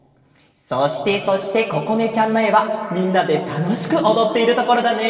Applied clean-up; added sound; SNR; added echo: none; none; none; reverberation time 2.4 s.